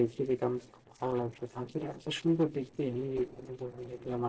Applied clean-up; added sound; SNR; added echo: neural separator model SepFormer DNS4.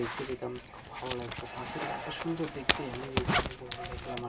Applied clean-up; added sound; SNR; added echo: none; Zipper (clothing); -3 dB; reverberation time 0.2 s.